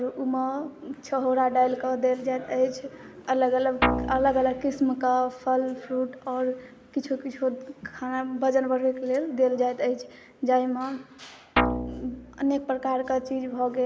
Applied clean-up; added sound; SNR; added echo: none; Guitar; 1 dB; none.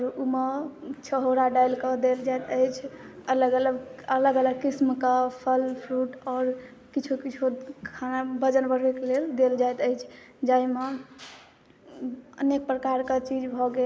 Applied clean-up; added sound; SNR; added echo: none; none; none; none.